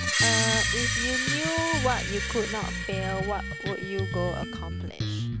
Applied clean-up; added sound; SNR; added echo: none; Bass guitar + Screech; -4 dB; none.